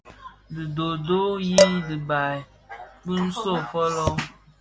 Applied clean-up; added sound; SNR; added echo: none; Dishes, pots, and pans; 0 dB; none.